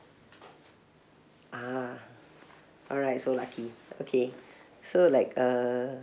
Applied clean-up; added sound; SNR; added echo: none; none; none; none.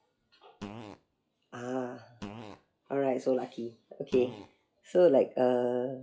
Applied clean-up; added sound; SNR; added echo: classical method WPE with log-MMSE.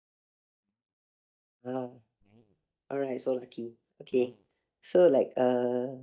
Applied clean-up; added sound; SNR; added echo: neural mask model DeepFilterNet 3.